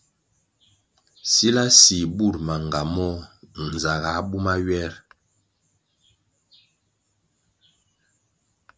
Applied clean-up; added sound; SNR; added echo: none; none; none; none.